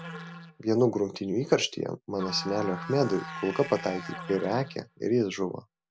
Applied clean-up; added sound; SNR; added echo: none; Musical instrument; 13 dB; none.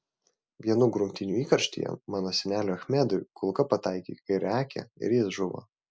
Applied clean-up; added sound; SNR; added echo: none; none; none; none.